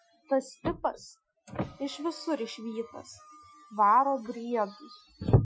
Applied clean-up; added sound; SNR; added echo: classical method Wiener filter.